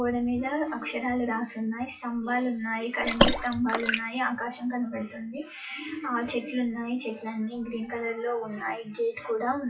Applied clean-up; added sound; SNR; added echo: classical method WPE with log-MMSE.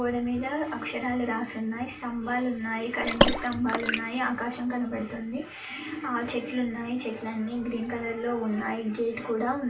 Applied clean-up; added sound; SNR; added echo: none; Water / Splash, splatter; -2 dB; reverberation time 0.2 s.